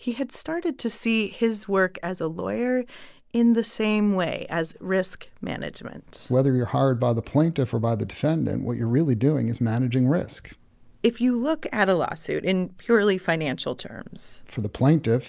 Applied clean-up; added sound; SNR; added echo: none; none; none; none.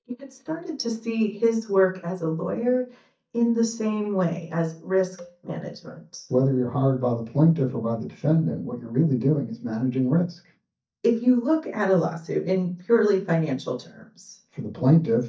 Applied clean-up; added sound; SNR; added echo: neural mask model DeepFilterNet 3.